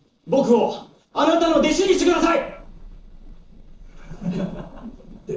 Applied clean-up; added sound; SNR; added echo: neural separator model SepFormer DNS4.